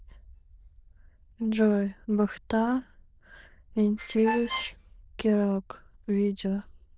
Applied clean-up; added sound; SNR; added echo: neural diffusion model UNIVERSE++.